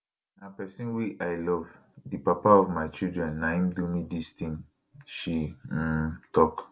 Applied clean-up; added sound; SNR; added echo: none; none; none; none.